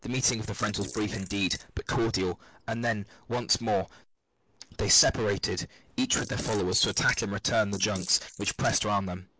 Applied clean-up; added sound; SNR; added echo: neural mask model Resemble Enhance denoiser.